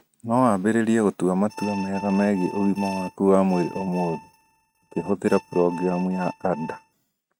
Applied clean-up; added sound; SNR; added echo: neural mask model RNNoise.